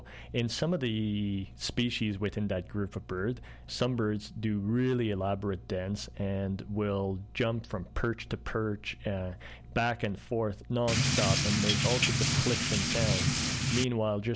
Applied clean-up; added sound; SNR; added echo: none; Drip / Rain; -3 dB; none.